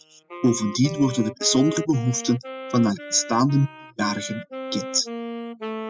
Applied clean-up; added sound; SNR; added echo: classical method spectral subtraction.